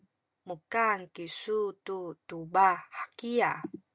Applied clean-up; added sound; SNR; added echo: none; none; none; none.